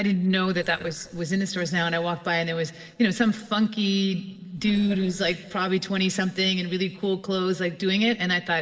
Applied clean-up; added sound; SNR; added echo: neural separator model SepFormer DNS4.